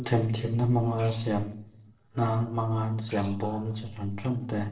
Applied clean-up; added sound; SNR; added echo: neural separator model SepFormer DNS4.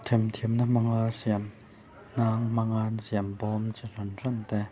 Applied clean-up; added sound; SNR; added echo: none; none; none; none.